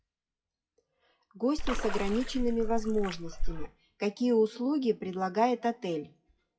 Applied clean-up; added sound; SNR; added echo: classical method WPE with log-MMSE.